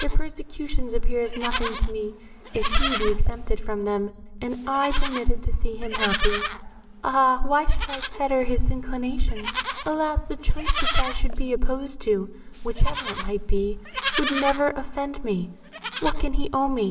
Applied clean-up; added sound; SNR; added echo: none; Livestock, farm animals, working animals; 8 dB; reverberation time 1.7 s.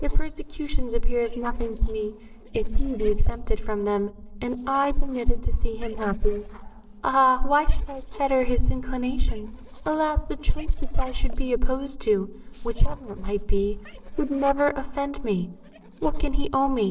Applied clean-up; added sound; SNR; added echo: neural separator model SepFormer DNS4.